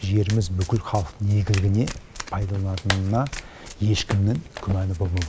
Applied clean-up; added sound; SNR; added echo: none; Domestic sounds, home sounds + Clapping; 12 dB; none.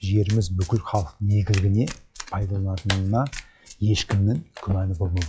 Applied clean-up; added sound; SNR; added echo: classical method log-MMSE.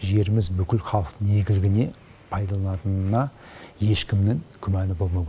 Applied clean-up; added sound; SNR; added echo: none; none; none; none.